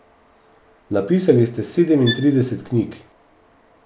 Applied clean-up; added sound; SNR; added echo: none; Bowed string instrument; 11 dB; none.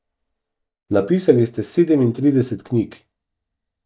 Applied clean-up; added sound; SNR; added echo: neural mask model DeepFilterNet 3.